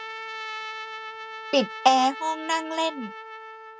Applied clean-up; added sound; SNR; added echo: none; Trumpet; 10 dB; none.